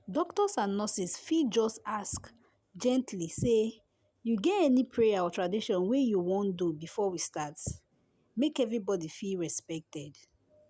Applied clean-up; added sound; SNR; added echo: none; none; none; none.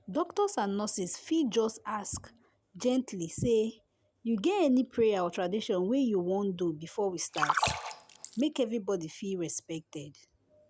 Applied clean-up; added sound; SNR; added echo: none; Splash, splatter; 1 dB; none.